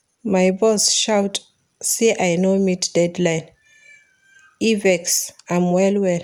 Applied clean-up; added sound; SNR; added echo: none; none; none; none.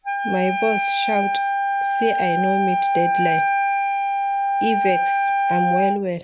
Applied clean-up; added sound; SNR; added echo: none; Wind instrument, woodwind instrument; -4 dB; none.